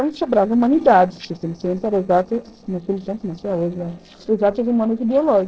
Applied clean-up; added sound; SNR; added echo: neural separator model SepFormer DNS4.